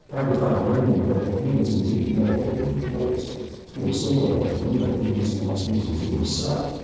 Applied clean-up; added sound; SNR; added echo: neural separator model SepFormer DNS4.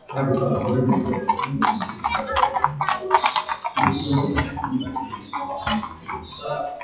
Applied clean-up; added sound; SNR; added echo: classical method WPE with log-MMSE.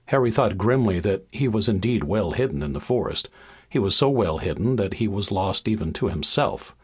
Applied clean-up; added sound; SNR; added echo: none; none; none; none.